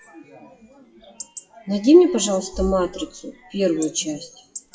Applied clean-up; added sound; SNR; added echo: classical method WPE with log-MMSE.